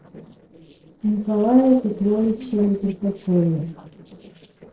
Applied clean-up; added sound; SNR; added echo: neural separator model SepFormer DNS4.